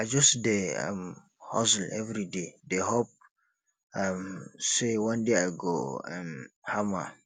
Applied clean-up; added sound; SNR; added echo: none; none; none; none.